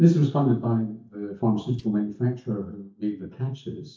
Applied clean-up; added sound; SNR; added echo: neural mask model DeepFilterNet 3.